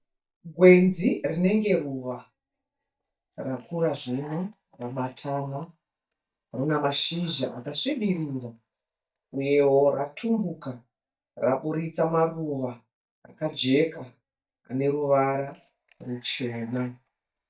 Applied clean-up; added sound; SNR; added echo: neural mask model DeepFilterNet 3.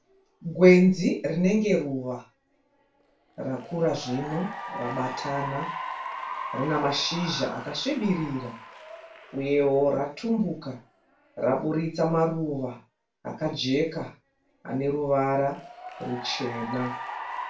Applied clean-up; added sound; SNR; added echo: none; Applause / Cheering; 13 dB; reverberation time 0.3 s.